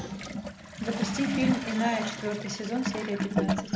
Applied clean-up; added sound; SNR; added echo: none; Toilet flush / Gurgling; 1 dB; reverberation time 0.7 s.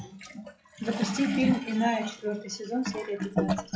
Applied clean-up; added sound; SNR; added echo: classical method WPE with log-MMSE.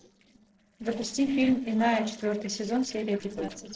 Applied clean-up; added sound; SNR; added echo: neural separator model SepFormer DNS4.